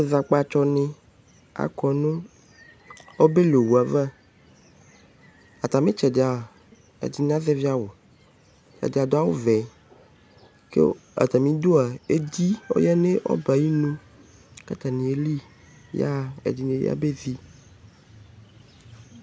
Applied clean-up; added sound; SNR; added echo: none; none; none; none.